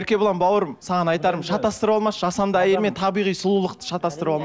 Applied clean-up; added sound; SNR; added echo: none; none; none; none.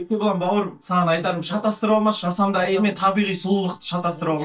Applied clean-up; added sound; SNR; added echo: neural mask model DeepFilterNet 3.